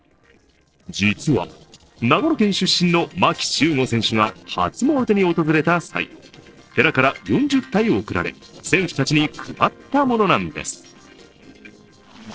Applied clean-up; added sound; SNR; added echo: neural separator model SepFormer DNS4.